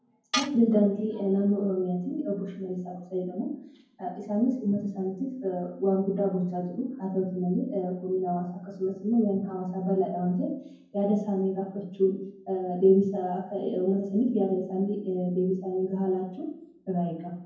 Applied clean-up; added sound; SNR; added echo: none; Tools; 12 dB; reverberation time 0.9 s.